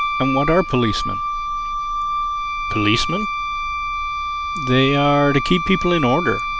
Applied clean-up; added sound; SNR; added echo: none; Wind instrument, woodwind instrument; 3 dB; none.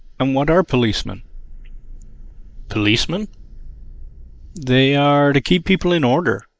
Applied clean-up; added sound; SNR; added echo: neural mask model Resemble Enhance denoiser.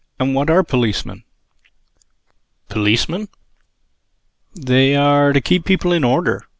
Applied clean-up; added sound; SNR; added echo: none; none; none; none.